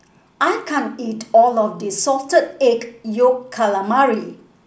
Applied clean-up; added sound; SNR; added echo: none; none; none; none.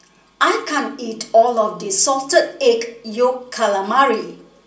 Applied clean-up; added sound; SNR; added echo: none; none; none; reverberation time 0.2 s.